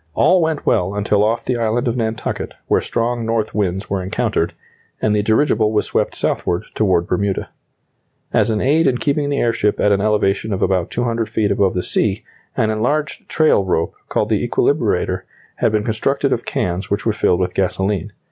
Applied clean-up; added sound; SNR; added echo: none; none; none; none.